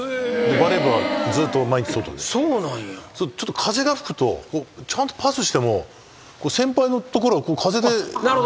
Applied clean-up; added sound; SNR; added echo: none; none; none; none.